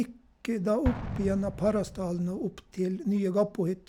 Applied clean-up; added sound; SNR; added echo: none; Explosion; 11 dB; none.